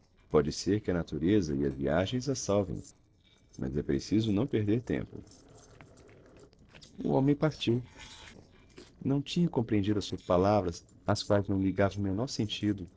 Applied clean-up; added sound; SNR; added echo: neural separator model SepFormer DNS4.